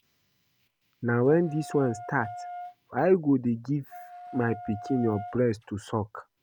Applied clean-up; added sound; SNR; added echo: none; Wind instrument, woodwind instrument; 14 dB; none.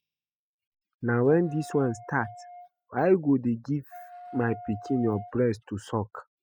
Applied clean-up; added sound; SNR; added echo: classical method spectral subtraction.